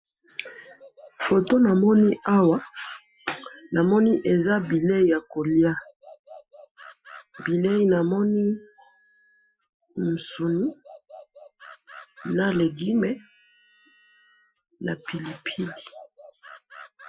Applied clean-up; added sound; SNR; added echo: classical method Wiener filter.